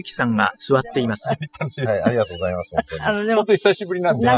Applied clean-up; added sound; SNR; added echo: classical method spectral subtraction.